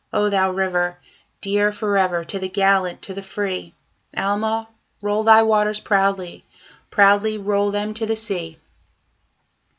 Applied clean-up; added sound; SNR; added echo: none; none; none; none.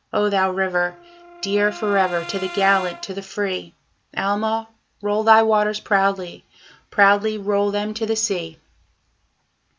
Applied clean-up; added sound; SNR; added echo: none; Brass instrument; 16 dB; none.